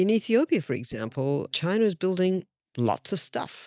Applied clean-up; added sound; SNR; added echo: neural mask model DeepFilterNet 3.